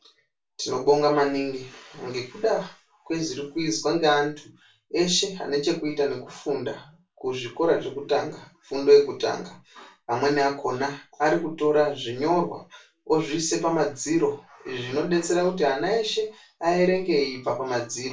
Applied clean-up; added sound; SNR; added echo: none; none; none; reverberation time 0.2 s.